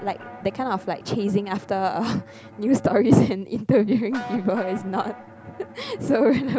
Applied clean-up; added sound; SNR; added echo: none; Guitar + Bowed string instrument; 18 dB; none.